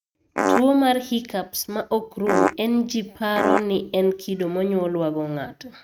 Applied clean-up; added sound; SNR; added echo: neural mask model RNNoise.